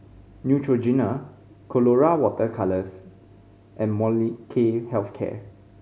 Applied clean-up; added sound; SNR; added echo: none; none; none; none.